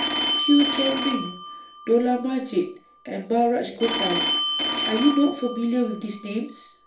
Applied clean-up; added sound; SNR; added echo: none; Telephone; 4 dB; reverberation time 0.4 s.